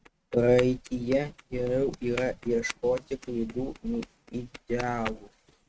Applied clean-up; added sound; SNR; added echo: neural mask model RNNoise.